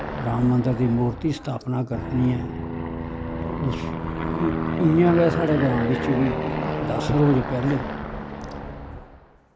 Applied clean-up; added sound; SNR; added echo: none; Aircraft; 5 dB; none.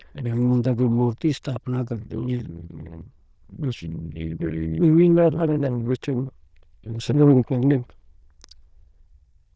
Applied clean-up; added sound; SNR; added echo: neural diffusion model UNIVERSE++.